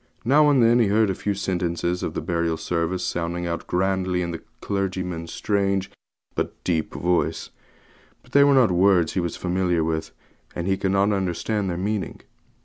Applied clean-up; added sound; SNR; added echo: none; none; none; none.